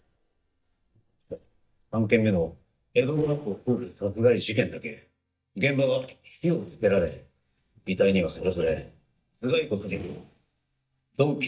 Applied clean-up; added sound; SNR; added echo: neural mask model DeepFilterNet 3.